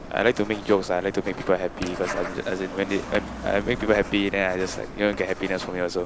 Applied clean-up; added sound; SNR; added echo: none; Car passing by + Writing; 10 dB; none.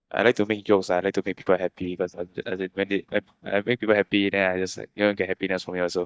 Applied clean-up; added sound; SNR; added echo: neural mask model DeepFilterNet 3.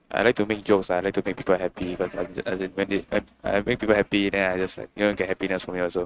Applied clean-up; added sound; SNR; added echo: neural mask model RNNoise.